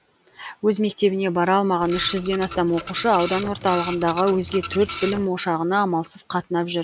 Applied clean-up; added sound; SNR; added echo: none; Printer; 11 dB; none.